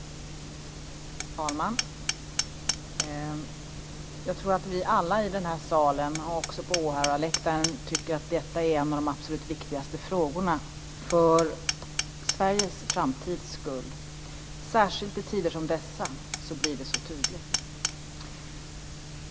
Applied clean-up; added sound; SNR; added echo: none; Hammer; 8 dB; none.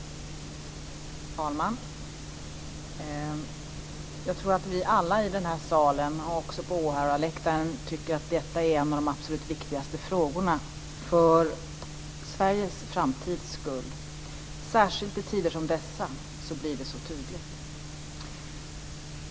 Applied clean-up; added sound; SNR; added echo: none; none; none; none.